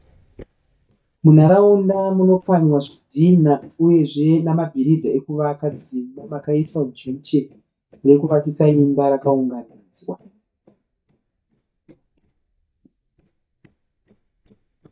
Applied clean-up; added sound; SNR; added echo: neural mask model DeepFilterNet 3.